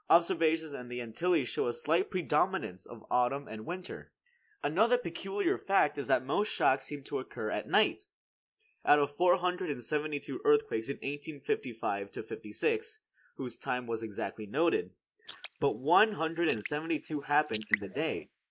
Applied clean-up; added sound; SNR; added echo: neural mask model Resemble Enhance denoiser.